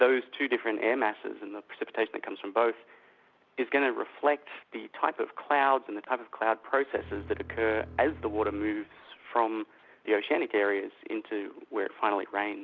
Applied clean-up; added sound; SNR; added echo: none; Bowed string instrument; 17 dB; none.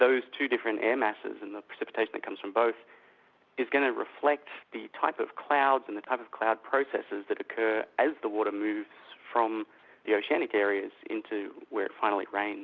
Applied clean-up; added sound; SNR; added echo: none; none; none; none.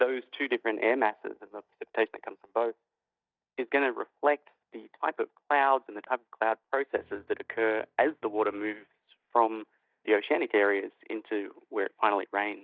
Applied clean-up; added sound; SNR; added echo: neural mask model DeepFilterNet 3.